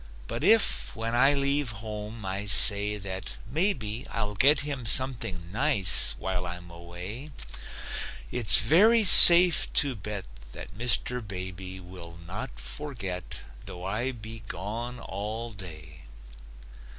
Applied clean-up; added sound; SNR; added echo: none; none; none; none.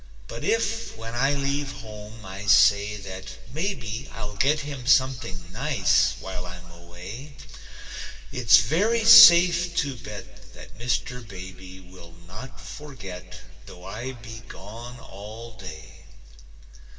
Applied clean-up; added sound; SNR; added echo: none; none; none; reverberation time 1.9 s.